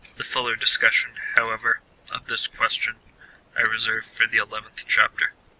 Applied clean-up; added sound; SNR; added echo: none; none; none; none.